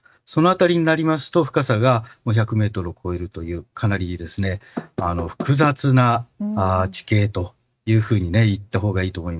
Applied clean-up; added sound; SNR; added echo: neural mask model RNNoise.